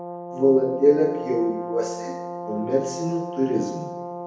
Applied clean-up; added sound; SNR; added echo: none; Brass instrument; 9 dB; reverberation time 0.9 s.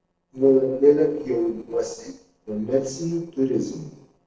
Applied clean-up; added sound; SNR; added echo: neural separator model SepFormer DNS4.